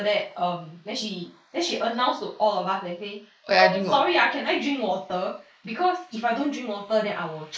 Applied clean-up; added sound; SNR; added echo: neural mask model Resemble Enhance denoiser.